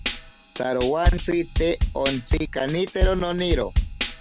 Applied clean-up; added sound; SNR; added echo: none; Drum kit; 0 dB; none.